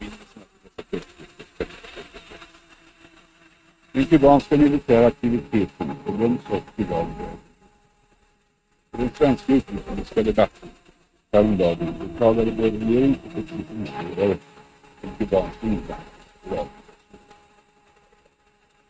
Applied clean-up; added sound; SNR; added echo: neural mask model RNNoise.